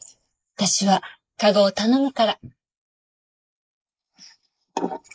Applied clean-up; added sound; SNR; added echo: neural mask model Resemble Enhance denoiser.